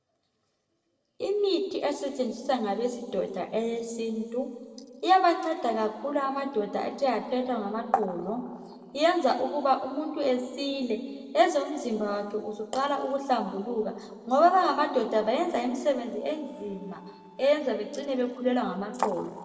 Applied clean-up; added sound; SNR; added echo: neural separator model SepFormer DNS4.